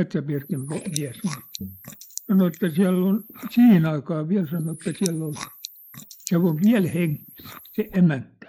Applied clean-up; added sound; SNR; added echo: neural mask model Resemble Enhance denoiser.